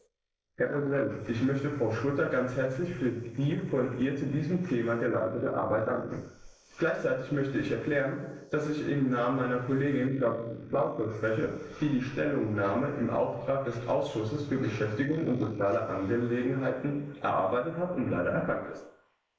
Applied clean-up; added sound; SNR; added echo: neural mask model Resemble Enhance denoiser.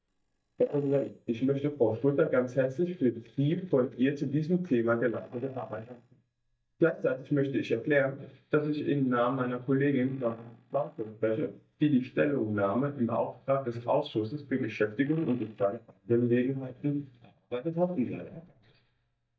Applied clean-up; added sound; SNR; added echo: neural mask model DeepFilterNet 3.